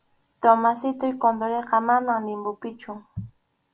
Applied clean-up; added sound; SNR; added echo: none; none; none; none.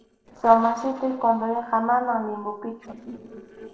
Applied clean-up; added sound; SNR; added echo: neural separator model SepFormer DNS4.